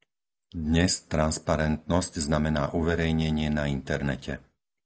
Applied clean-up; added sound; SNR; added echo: none; none; none; none.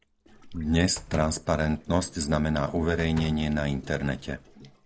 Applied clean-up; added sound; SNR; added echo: none; Slam + Gurgling; 16 dB; none.